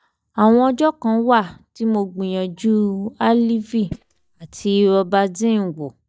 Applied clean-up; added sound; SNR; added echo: neural mask model DeepFilterNet 3.